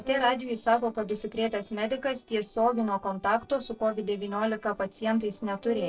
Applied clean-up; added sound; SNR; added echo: neural separator model SepFormer DNS4.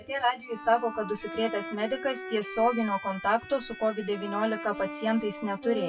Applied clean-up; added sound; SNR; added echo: classical method WPE with log-MMSE.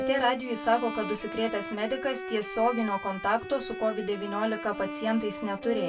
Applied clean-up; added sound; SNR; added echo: none; Bowed string instrument; 7 dB; reverberation time 0.2 s.